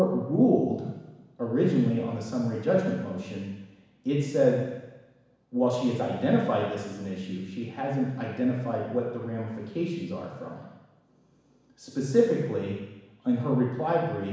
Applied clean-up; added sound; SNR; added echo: none; none; none; reverberation time 1.1 s.